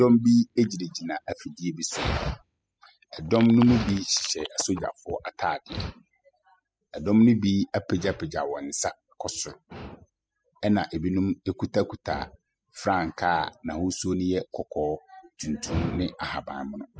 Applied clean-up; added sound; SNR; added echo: classical method spectral subtraction.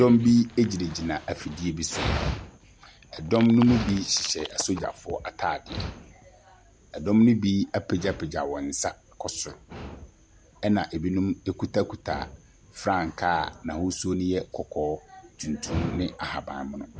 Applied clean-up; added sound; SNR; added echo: none; Dog; 12 dB; none.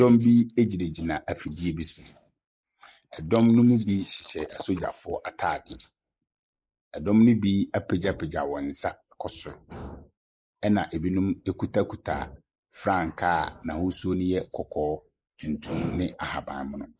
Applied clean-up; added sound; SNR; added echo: neural mask model Resemble Enhance denoiser.